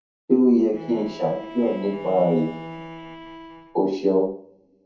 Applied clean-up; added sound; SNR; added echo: none; Bowed string instrument; 16 dB; reverberation time 0.6 s.